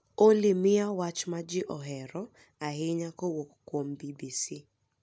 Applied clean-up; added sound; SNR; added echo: none; none; none; none.